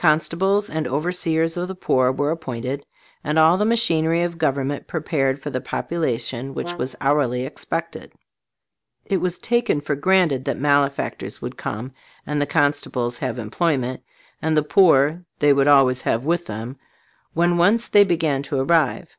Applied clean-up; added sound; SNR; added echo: none; Brass instrument; 16 dB; none.